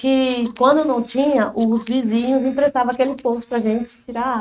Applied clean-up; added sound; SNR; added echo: neural mask model RNNoise.